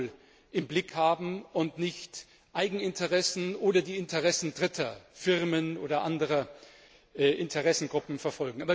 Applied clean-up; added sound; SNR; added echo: none; none; none; none.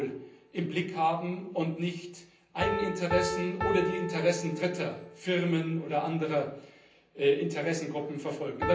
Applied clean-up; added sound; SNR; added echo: none; Piano; 8 dB; reverberation time 0.6 s.